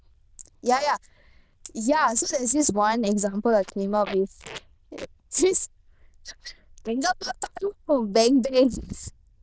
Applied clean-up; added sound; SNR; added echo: neural diffusion model UNIVERSE++.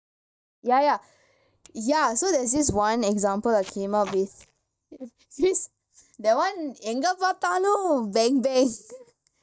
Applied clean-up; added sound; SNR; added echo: neural mask model DeepFilterNet 3.